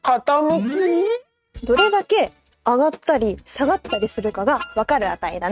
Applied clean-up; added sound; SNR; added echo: neural mask model RNNoise.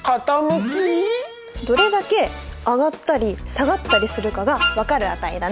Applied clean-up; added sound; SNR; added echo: none; Wind instrument, woodwind instrument; 4 dB; none.